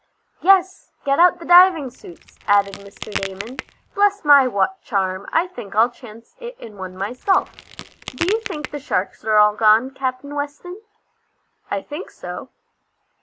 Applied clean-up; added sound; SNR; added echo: none; Crack; 13 dB; none.